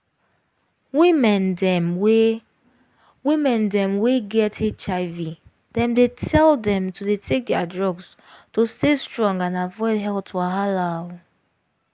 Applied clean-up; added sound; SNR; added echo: none; none; none; none.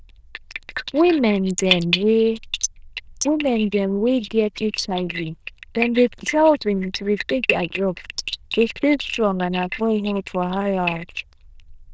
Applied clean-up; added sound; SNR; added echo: neural diffusion model UNIVERSE++.